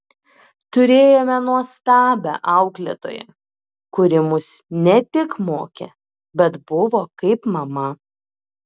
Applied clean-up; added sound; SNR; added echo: none; none; none; none.